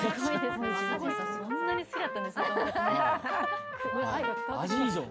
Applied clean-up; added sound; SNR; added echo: none; Trumpet; 2 dB; none.